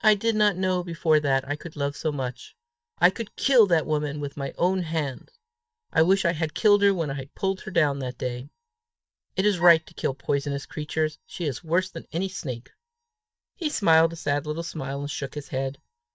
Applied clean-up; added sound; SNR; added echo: neural mask model DeepFilterNet 3.